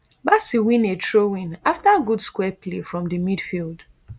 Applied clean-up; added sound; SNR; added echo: none; none; none; none.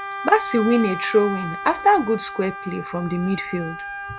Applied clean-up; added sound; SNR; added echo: none; Wind instrument, woodwind instrument; 10 dB; none.